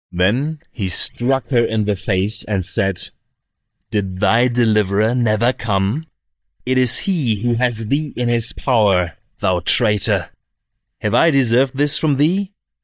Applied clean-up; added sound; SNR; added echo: neural mask model DeepFilterNet 3.